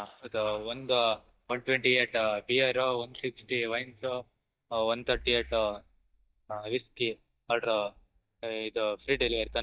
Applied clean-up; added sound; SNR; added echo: neural mask model DeepFilterNet 3.